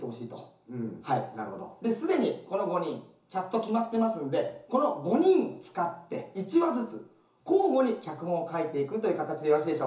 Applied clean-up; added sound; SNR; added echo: none; none; none; reverberation time 0.7 s.